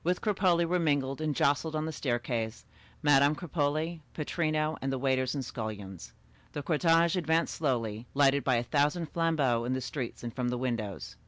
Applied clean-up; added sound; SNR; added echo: none; none; none; none.